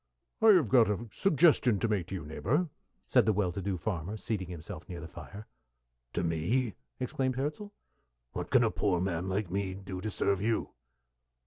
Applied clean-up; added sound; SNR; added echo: none; none; none; none.